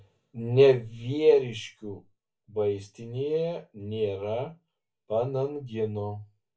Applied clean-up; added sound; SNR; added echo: none; none; none; reverberation time 0.2 s.